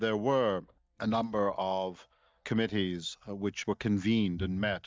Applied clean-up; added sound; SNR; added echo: neural mask model DeepFilterNet 3.